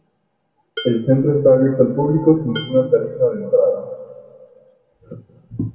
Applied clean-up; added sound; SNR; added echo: none; Dishes, pots, and pans; 16 dB; reverberation time 1.8 s.